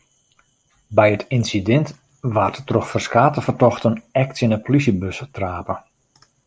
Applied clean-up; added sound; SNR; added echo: none; none; none; none.